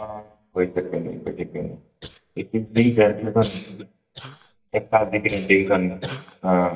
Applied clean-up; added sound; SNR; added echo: neural mask model DeepFilterNet 3.